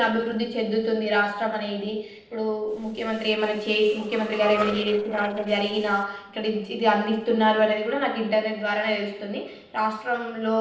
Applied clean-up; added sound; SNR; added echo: neural separator model SepFormer DNS4.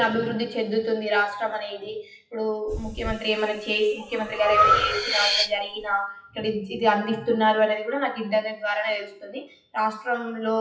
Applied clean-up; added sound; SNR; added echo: classical method WPE with log-MMSE.